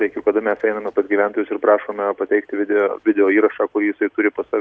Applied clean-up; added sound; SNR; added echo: none; none; none; none.